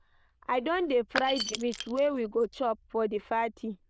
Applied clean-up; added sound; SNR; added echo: neural diffusion model UNIVERSE++.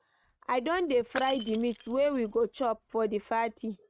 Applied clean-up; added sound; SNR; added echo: neural mask model RNNoise.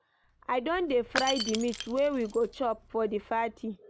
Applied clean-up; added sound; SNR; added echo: none; Shatter / Crushing; 10 dB; none.